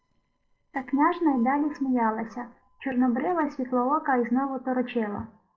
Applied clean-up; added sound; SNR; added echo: neural separator model SepFormer DNS4.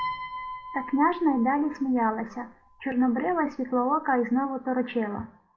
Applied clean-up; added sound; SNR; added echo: none; Piano; 15 dB; none.